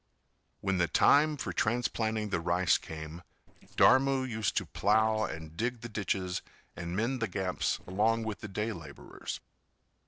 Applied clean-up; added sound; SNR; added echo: neural separator model SepFormer DNS4.